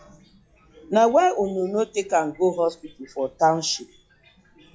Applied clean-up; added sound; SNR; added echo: classical method log-MMSE.